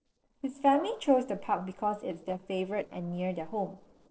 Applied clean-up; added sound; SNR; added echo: neural separator model SepFormer DNS4.